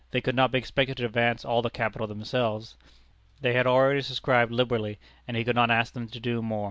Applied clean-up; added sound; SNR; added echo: none; none; none; none.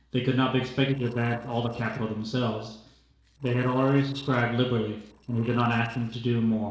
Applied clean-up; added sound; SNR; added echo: neural separator model SepFormer DNS4.